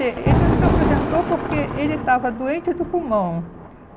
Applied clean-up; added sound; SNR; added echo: none; Thunder; -1 dB; none.